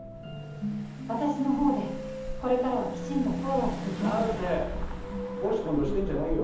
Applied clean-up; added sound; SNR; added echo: none; Engine / Car; 9 dB; reverberation time 0.8 s.